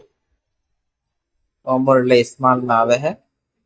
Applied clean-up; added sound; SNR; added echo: neural mask model DeepFilterNet 3.